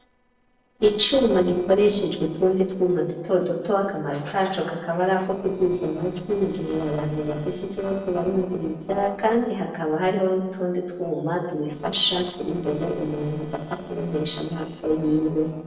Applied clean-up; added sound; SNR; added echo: neural separator model SepFormer DNS4.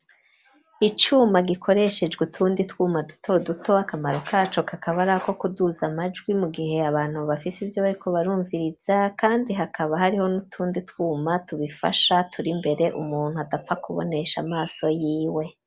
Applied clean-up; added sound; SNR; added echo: none; none; none; none.